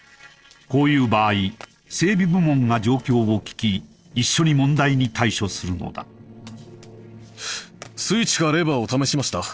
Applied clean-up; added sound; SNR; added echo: neural separator model SepFormer DNS4.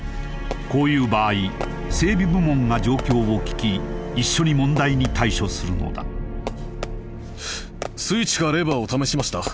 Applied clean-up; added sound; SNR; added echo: none; Fireworks; 16 dB; none.